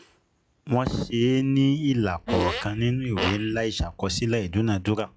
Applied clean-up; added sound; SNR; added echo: classical method log-MMSE.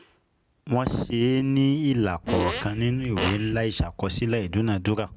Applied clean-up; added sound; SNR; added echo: none; Fart; 6 dB; none.